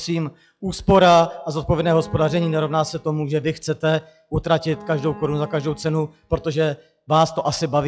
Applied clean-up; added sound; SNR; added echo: classical method log-MMSE.